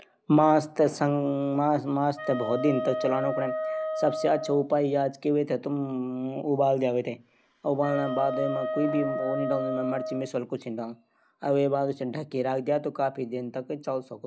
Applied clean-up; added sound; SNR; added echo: none; Wind instrument, woodwind instrument; 6 dB; none.